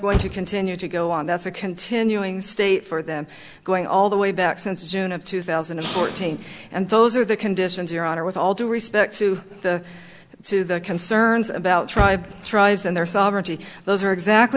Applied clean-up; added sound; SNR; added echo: none; Motor vehicle (road); 15 dB; none.